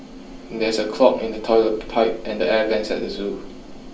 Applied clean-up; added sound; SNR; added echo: none; Sliding door; 17 dB; reverberation time 0.3 s.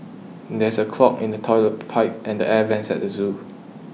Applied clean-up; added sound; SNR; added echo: none; none; none; none.